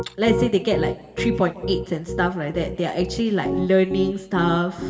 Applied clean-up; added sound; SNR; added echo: none; Piano; 6 dB; reverberation time 1.6 s.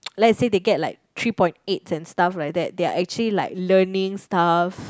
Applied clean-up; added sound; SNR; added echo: none; none; none; none.